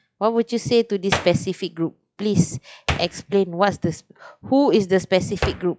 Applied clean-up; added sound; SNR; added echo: classical method log-MMSE.